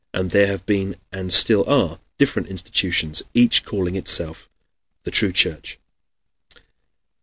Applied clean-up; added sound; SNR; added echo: none; none; none; none.